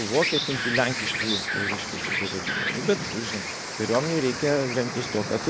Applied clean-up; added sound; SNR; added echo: neural mask model Resemble Enhance denoiser.